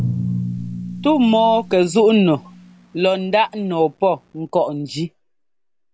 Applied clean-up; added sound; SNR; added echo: none; Drum; 11 dB; none.